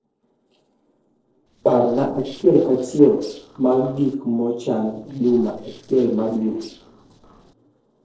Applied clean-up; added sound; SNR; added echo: neural separator model SepFormer DNS4.